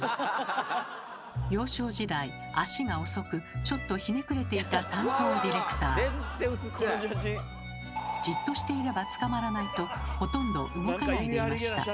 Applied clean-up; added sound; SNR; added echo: none; none; none; none.